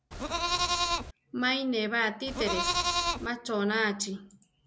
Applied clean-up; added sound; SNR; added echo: none; Livestock, farm animals, working animals; -3 dB; none.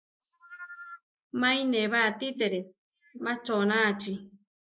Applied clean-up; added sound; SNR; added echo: neural mask model Resemble Enhance denoiser.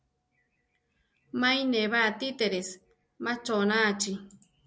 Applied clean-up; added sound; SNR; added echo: none; none; none; none.